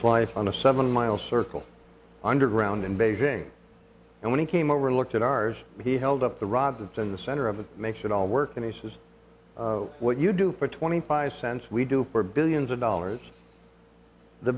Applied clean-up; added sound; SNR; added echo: none; none; none; none.